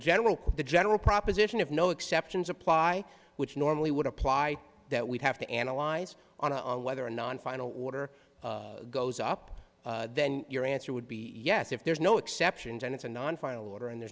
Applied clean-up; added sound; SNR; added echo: none; none; none; none.